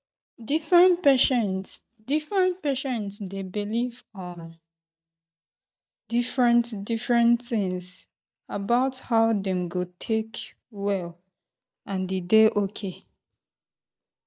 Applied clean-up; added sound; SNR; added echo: neural mask model DeepFilterNet 3.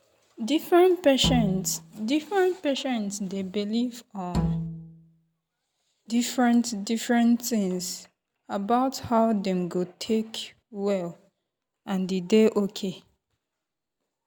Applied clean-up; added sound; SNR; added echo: none; Bowed string instrument; 5 dB; none.